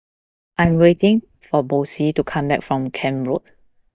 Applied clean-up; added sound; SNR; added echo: neural mask model DeepFilterNet 3.